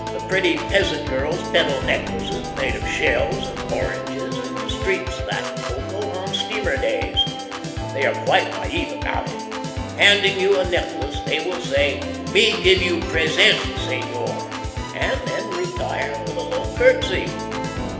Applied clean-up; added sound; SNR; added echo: none; Organ; 4 dB; reverberation time 1.0 s.